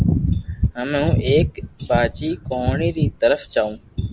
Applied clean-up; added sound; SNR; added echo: none; none; none; none.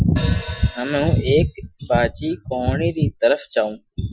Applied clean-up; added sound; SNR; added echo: classical method Wiener filter.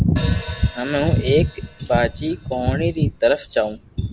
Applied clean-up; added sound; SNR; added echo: none; Hi-hat; 18 dB; none.